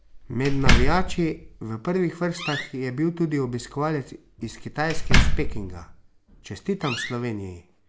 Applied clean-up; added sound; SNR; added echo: none; Slam; -3 dB; none.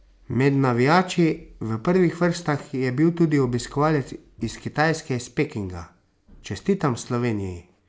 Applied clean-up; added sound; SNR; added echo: none; none; none; none.